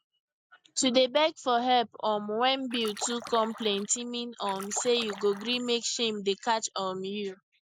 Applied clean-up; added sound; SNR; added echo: none; Splash, splatter; 14 dB; none.